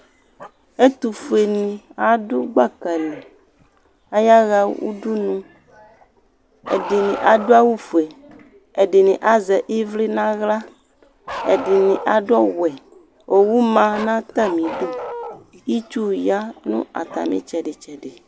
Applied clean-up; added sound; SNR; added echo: none; Bark; 16 dB; none.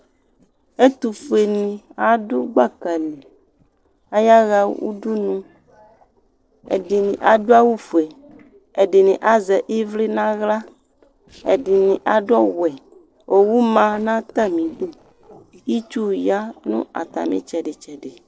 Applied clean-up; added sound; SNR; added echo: neural separator model SepFormer DNS4.